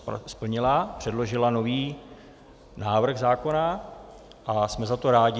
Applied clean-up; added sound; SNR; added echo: none; none; none; none.